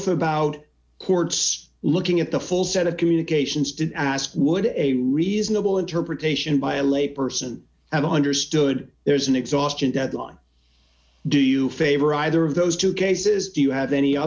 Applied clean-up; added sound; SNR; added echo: none; none; none; none.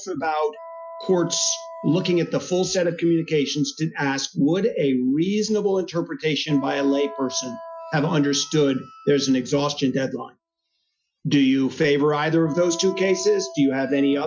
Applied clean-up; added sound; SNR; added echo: classical method Wiener filter.